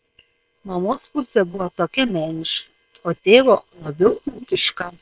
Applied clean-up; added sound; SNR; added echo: neural separator model SepFormer WHAM!.